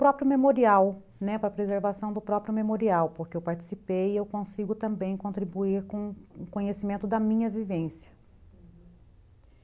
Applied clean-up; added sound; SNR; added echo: none; none; none; none.